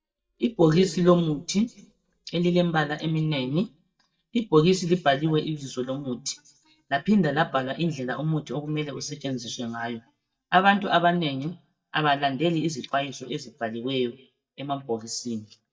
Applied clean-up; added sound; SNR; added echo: neural mask model DeepFilterNet 3.